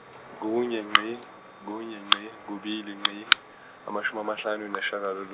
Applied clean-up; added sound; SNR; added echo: none; none; none; none.